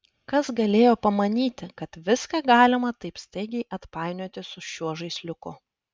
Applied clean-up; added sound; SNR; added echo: none; none; none; none.